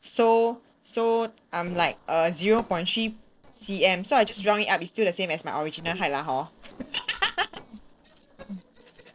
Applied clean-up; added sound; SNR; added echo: neural separator model SepFormer DNS4.